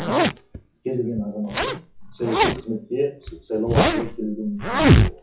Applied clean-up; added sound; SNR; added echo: classical method WPE with log-MMSE.